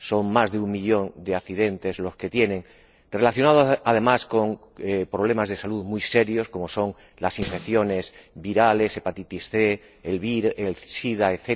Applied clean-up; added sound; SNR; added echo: neural separator model SepFormer DNS4.